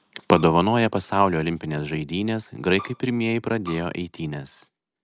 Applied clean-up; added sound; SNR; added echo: none; Bowed string instrument; 19 dB; none.